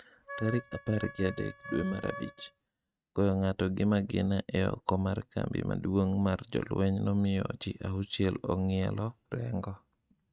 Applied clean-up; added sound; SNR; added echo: neural mask model RNNoise.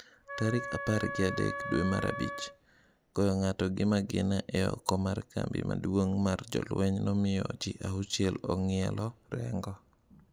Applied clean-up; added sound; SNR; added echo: none; Wind instrument, woodwind instrument; 7 dB; none.